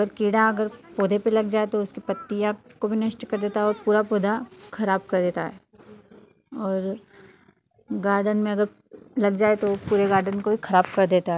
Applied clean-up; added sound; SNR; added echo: none; none; none; none.